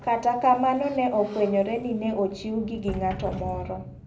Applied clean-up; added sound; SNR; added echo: none; Sliding door; 14 dB; reverberation time 0.4 s.